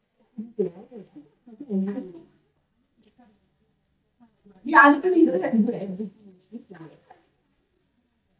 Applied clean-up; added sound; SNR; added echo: neural mask model DeepFilterNet 3.